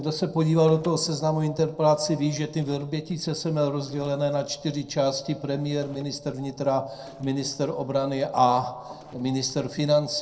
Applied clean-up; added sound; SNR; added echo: neural separator model SepFormer DNS4.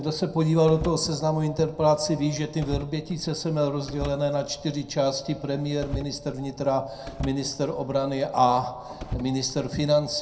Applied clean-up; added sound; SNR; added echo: none; Car; 14 dB; reverberation time 0.2 s.